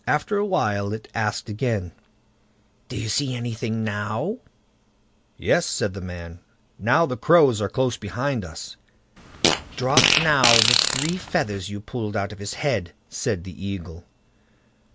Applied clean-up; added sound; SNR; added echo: none; Fart; -3 dB; none.